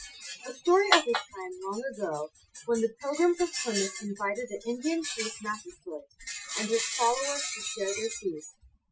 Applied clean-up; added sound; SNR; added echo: classical method Wiener filter.